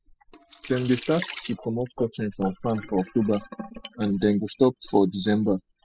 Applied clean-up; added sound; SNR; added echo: classical method spectral subtraction.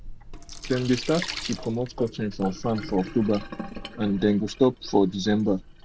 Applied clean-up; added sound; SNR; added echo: none; Sink (filling or washing); 12 dB; none.